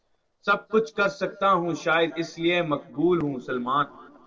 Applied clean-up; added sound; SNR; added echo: neural separator model SepFormer DNS4.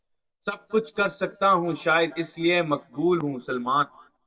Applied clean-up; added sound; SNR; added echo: neural mask model DeepFilterNet 3.